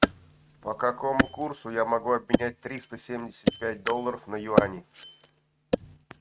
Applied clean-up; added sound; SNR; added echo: neural mask model RNNoise.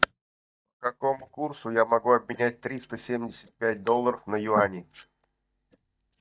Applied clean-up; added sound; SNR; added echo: neural mask model DeepFilterNet 3.